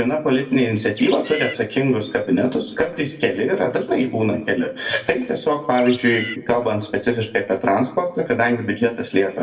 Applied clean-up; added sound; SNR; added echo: none; Bird; 10 dB; reverberation time 0.6 s.